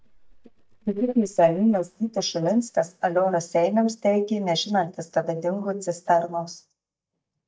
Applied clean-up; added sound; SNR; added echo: neural mask model DeepFilterNet 3.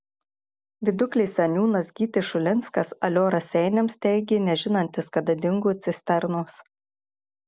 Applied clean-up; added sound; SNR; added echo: none; none; none; none.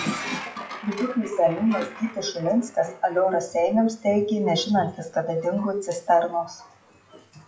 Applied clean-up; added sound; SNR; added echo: classical method WPE with log-MMSE.